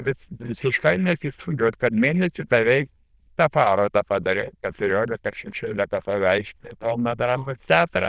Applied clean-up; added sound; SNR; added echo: neural diffusion model UNIVERSE++.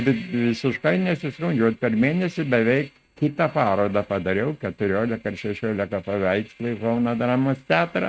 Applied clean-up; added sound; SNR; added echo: neural mask model RNNoise.